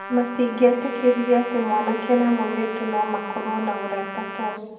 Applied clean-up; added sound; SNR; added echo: none; Trumpet; 11 dB; reverberation time 1.0 s.